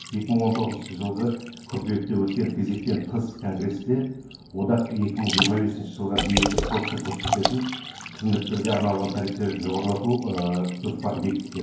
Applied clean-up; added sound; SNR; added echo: none; Liquid; 7 dB; reverberation time 0.9 s.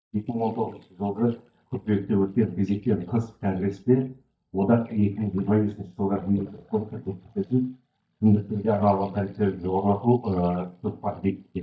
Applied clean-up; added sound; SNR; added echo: neural mask model DeepFilterNet 3.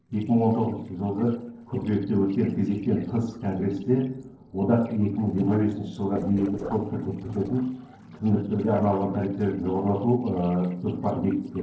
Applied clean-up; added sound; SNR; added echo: neural separator model SepFormer DNS4.